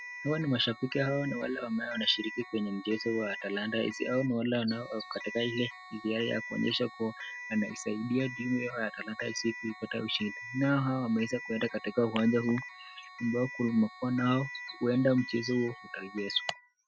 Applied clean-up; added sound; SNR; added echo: classical method spectral subtraction.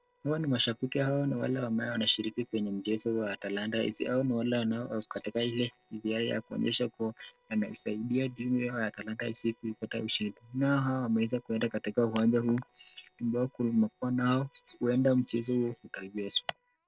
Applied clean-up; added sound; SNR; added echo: neural separator model SepFormer DNS4.